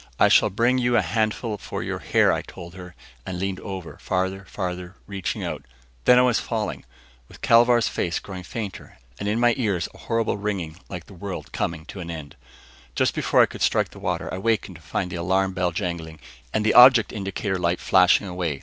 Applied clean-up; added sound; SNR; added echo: none; none; none; none.